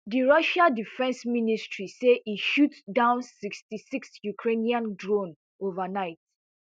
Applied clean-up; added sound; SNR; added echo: none; none; none; none.